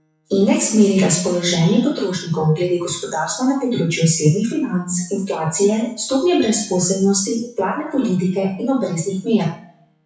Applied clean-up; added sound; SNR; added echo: classical method WPE with log-MMSE.